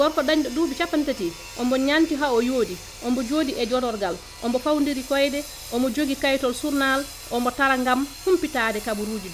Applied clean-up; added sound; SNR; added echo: none; Sawing; 16 dB; none.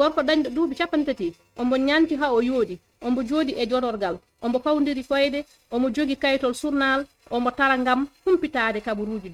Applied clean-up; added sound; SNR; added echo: neural mask model RNNoise.